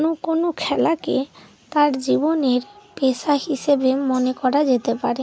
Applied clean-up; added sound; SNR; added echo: none; none; none; none.